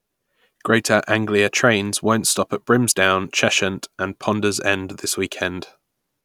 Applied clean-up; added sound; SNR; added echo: none; none; none; none.